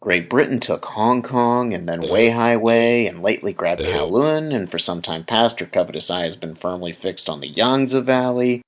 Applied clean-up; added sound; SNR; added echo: neural mask model Resemble Enhance denoiser.